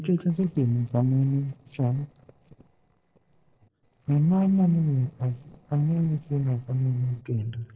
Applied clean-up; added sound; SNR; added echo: neural separator model SepFormer DNS4.